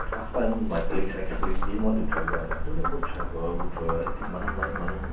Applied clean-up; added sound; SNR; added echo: none; Frog; -5 dB; reverberation time 0.6 s.